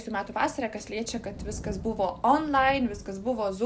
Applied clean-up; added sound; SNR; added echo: none; Thunder; 14 dB; none.